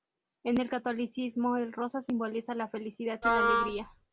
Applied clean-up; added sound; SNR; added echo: none; Wind instrument, woodwind instrument; -5 dB; none.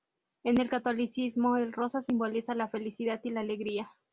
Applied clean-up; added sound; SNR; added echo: none; none; none; none.